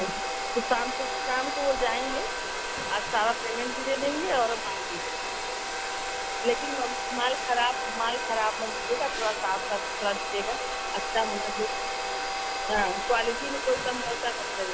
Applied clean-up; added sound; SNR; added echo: none; Domestic sounds, home sounds; 1 dB; none.